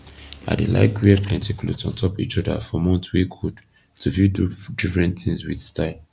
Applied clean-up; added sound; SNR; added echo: none; none; none; none.